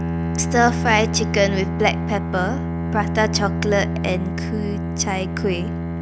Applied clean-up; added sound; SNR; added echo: none; Bowed string instrument; 1 dB; none.